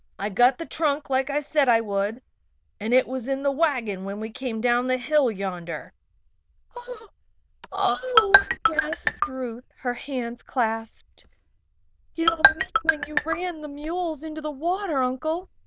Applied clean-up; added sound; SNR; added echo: neural diffusion model UNIVERSE++.